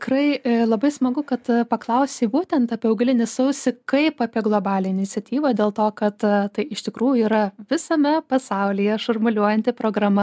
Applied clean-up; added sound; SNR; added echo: none; none; none; none.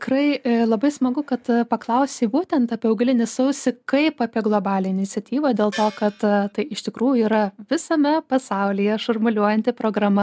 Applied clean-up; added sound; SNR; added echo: none; Gong; 16 dB; none.